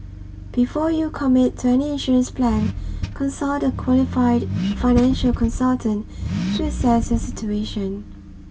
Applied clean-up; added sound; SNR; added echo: none; Accelerating, revving, vroom / Car; 6 dB; reverberation time 0.1 s.